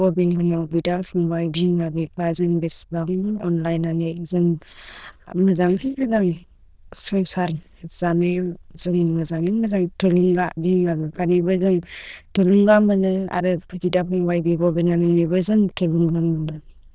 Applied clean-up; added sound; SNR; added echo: neural diffusion model UNIVERSE++.